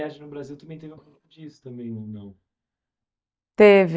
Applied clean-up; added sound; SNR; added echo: neural mask model DeepFilterNet 3.